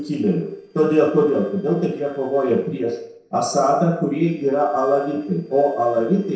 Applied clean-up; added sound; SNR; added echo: neural separator model SepFormer DNS4.